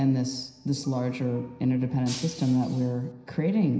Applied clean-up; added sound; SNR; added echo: none; Shatter; 16 dB; reverberation time 0.9 s.